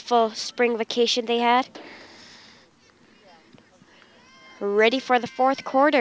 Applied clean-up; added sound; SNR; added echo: none; none; none; none.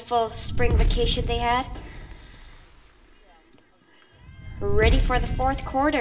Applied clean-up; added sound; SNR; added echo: none; Fire; -2 dB; reverberation time 0.7 s.